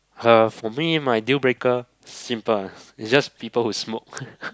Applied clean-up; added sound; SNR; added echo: none; none; none; none.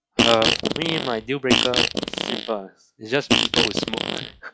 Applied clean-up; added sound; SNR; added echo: classical method log-MMSE.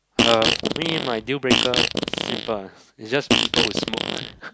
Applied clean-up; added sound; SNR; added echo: none; Fart; -4 dB; none.